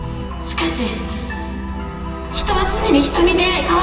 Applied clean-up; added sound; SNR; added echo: none; Doorbell; 18 dB; reverberation time 2.3 s.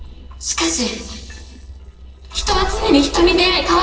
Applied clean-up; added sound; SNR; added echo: neural separator model SepFormer DNS4.